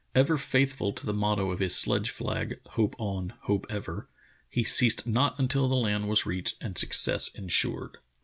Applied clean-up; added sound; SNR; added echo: none; none; none; none.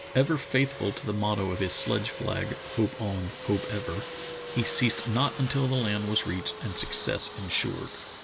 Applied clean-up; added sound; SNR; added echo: none; Fixed-wing aircraft, airplane; 11 dB; none.